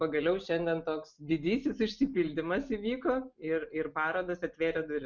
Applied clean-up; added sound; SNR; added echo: none; none; none; none.